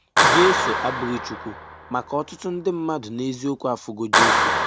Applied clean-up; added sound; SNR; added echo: none; Clapping; -3 dB; none.